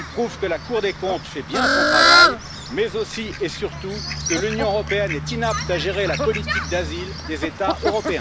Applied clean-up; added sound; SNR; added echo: none; Fowl; -2 dB; none.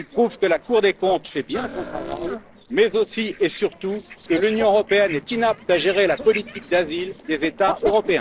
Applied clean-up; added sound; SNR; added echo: neural separator model SepFormer DNS4.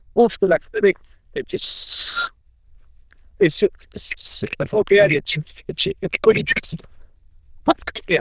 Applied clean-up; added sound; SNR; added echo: neural diffusion model UNIVERSE++.